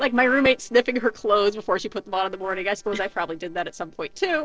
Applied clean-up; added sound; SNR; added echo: neural separator model SepFormer DNS4.